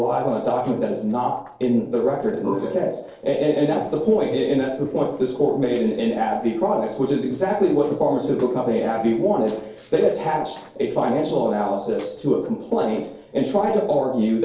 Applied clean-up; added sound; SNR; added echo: neural separator model SepFormer DNS4.